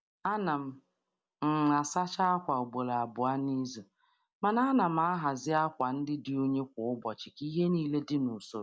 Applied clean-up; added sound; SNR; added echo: none; none; none; none.